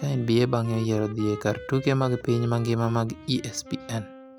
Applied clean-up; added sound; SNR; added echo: none; Wind instrument, woodwind instrument; 16 dB; none.